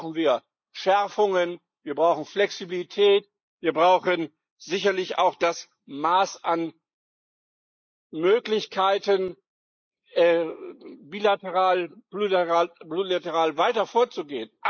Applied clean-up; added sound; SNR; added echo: neural mask model Resemble Enhance denoiser.